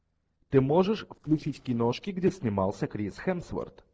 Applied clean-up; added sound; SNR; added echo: neural separator model SepFormer DNS4.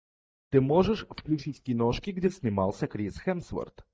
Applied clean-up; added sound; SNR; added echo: neural mask model DeepFilterNet 3.